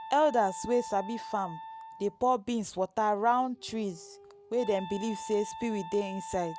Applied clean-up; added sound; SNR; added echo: none; Wind instrument, woodwind instrument; 13 dB; none.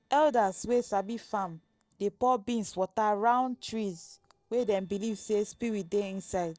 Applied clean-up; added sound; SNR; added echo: neural separator model SepFormer DNS4.